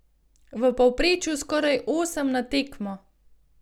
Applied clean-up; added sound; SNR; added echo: none; none; none; none.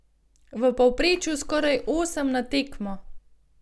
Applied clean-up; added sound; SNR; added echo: none; Water / Splash, splatter; 13 dB; none.